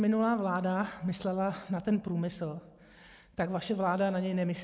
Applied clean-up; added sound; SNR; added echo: none; none; none; none.